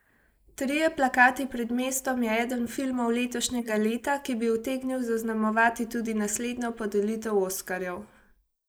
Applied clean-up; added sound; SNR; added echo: neural mask model Resemble Enhance denoiser.